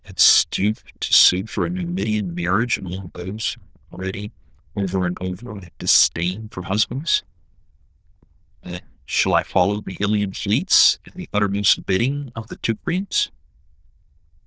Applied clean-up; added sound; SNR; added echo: neural diffusion model UNIVERSE++.